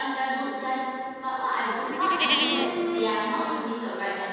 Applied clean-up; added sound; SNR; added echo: none; Livestock, farm animals, working animals; -1 dB; reverberation time 2.1 s.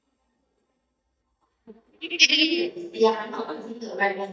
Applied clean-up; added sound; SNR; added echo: neural mask model DeepFilterNet 3.